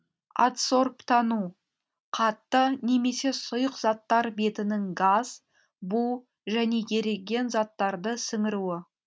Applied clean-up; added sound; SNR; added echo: none; none; none; none.